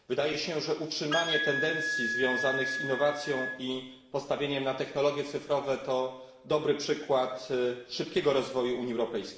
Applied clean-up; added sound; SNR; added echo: none; Wind instrument, woodwind instrument; 3 dB; reverberation time 1.0 s.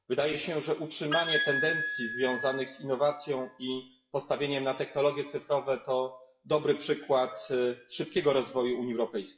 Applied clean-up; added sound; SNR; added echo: classical method WPE with log-MMSE.